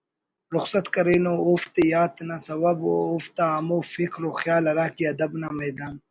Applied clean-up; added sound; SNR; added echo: none; none; none; none.